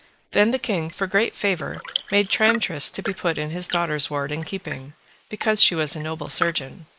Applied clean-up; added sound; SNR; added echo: neural mask model Resemble Enhance denoiser.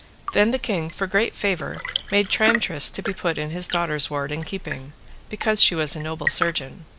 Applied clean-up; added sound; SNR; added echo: none; Tap / Fill (with liquid) / Trickle, dribble / Chirp, tweet / Engine; 9 dB; none.